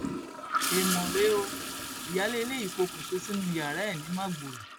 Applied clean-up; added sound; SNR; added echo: none; Toilet flush / Gurgling; 3 dB; none.